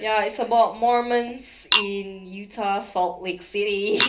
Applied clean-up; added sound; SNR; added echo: none; Chink, clink; 7 dB; reverberation time 0.3 s.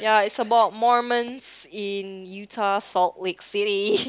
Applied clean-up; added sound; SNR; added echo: none; none; none; none.